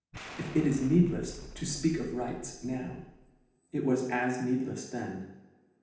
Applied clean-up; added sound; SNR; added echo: none; Explosion; 16 dB; reverberation time 0.9 s.